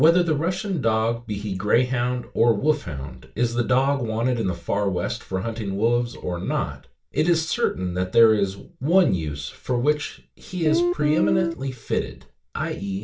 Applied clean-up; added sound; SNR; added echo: none; Guitar; 0 dB; reverberation time 0.2 s.